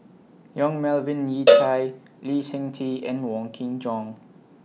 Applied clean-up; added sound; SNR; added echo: none; Cowbell; -5 dB; none.